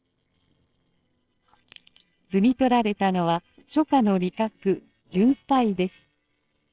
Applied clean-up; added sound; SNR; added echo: neural separator model SepFormer WHAMR!.